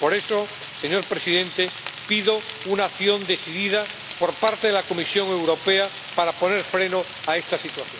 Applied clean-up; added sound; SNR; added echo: none; Frying (food); 13 dB; none.